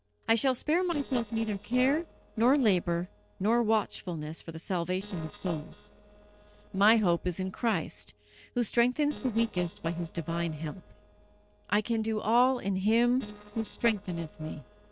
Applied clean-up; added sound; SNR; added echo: neural separator model SepFormer DNS4.